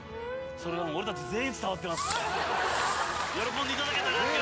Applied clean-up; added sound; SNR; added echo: none; Fireworks; 10 dB; none.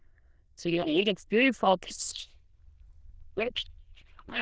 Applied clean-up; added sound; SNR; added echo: neural diffusion model UNIVERSE++.